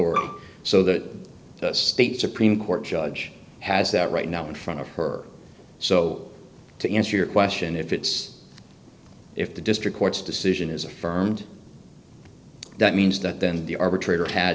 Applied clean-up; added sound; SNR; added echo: none; Bowed string instrument; 6 dB; none.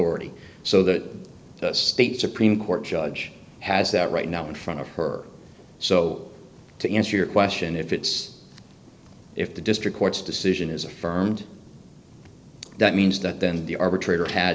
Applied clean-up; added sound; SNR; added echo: none; none; none; none.